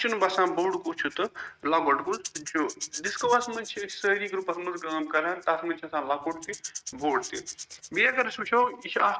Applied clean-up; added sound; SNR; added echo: neural mask model RNNoise.